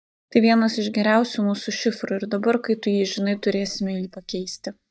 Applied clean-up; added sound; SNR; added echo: neural mask model DeepFilterNet 3.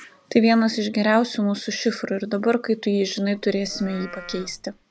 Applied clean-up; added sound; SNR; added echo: none; Livestock, farm animals, working animals; 19 dB; none.